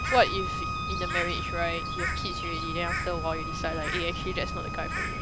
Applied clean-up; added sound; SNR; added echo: none; Bird + Bowed string instrument; 0 dB; none.